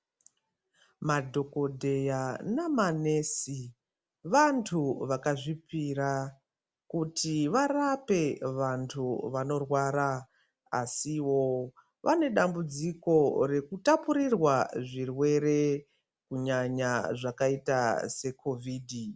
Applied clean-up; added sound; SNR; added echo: none; none; none; none.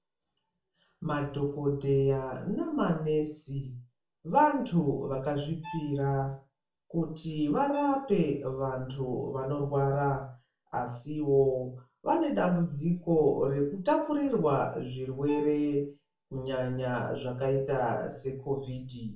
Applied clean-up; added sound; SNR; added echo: none; Bowed string instrument; 19 dB; reverberation time 0.4 s.